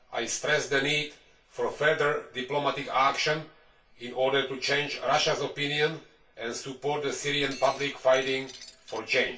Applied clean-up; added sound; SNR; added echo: none; Shatter; 18 dB; reverberation time 0.2 s.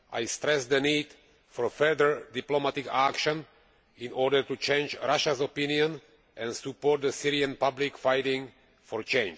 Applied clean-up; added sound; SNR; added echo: none; none; none; none.